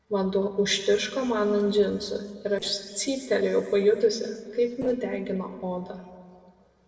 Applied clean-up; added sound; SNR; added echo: neural separator model SepFormer DNS4.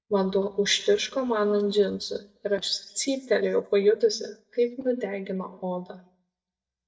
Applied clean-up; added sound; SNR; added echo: neural mask model DeepFilterNet 3.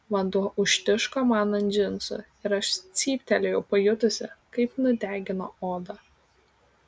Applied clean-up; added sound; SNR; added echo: none; none; none; none.